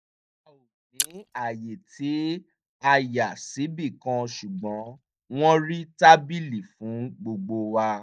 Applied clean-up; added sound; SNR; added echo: neural mask model DeepFilterNet 3.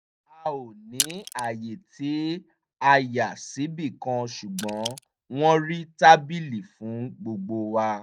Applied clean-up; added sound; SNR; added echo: neural mask model RNNoise.